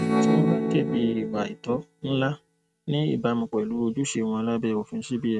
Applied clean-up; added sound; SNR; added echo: neural mask model RNNoise.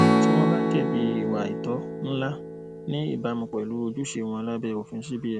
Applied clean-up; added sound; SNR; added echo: none; Strum; -2 dB; none.